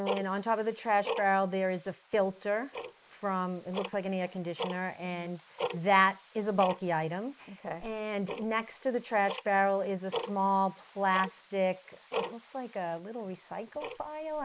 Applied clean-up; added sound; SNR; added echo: neural mask model Resemble Enhance denoiser.